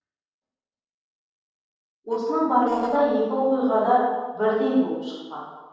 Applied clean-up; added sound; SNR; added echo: neural separator model SepFormer DNS4.